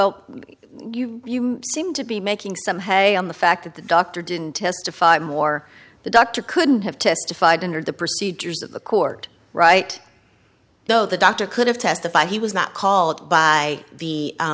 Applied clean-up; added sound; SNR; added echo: none; none; none; none.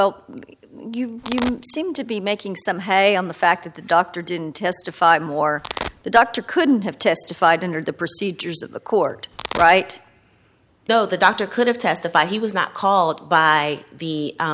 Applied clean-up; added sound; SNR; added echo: none; Domestic sounds, home sounds; 8 dB; none.